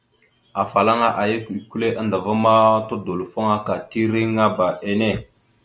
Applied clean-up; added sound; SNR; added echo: none; none; none; none.